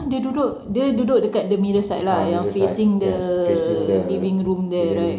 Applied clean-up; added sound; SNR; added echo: none; none; none; none.